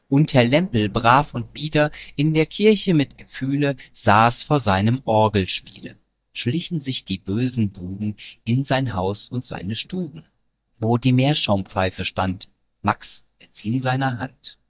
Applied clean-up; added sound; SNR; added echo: neural mask model DeepFilterNet 3.